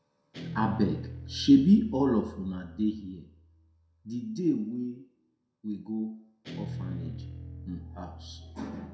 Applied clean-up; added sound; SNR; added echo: none; Guitar; 13 dB; reverberation time 0.5 s.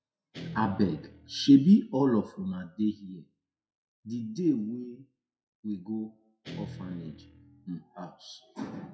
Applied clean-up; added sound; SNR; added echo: classical method WPE with log-MMSE.